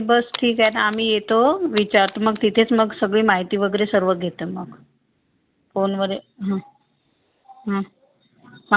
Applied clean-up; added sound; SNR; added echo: none; Splash, splatter; 14 dB; none.